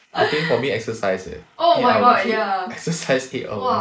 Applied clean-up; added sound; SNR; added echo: neural mask model Resemble Enhance denoiser.